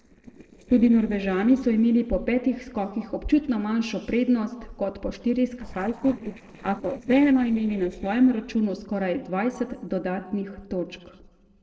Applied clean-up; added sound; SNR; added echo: neural separator model SepFormer DNS4.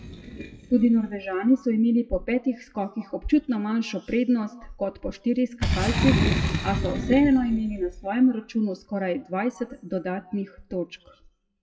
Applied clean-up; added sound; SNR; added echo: classical method WPE with log-MMSE.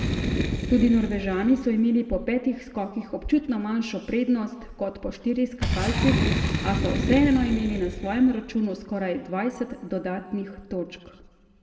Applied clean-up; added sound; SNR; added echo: none; Boom; 5 dB; reverberation time 1.3 s.